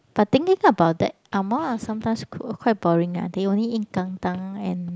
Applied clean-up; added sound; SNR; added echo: none; none; none; none.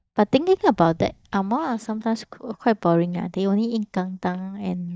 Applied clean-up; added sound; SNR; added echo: neural mask model DeepFilterNet 3.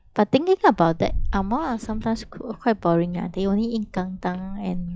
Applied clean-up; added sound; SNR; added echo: classical method log-MMSE.